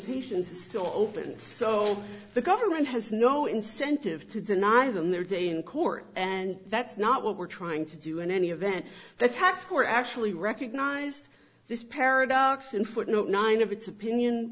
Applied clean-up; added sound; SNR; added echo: none; none; none; none.